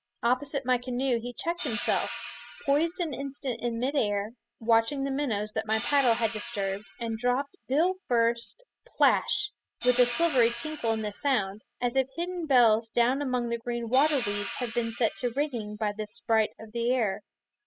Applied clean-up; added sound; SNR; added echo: classical method spectral subtraction.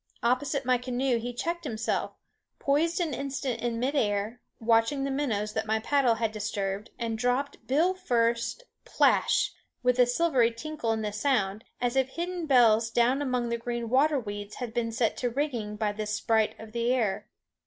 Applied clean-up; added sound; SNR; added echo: none; none; none; none.